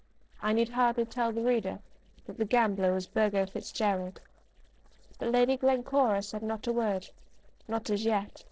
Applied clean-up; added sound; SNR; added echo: neural separator model SepFormer DNS4.